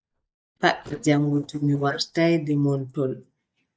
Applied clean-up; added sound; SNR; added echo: neural mask model DeepFilterNet 3.